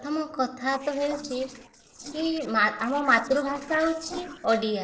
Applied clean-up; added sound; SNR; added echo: neural separator model SepFormer DNS4.